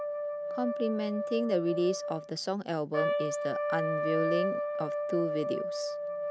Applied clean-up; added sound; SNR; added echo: none; Trumpet; 0 dB; none.